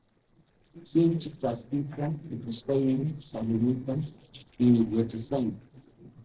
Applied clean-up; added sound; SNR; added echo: neural separator model SepFormer DNS4.